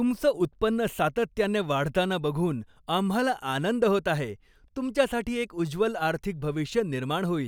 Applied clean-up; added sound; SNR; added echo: none; none; none; none.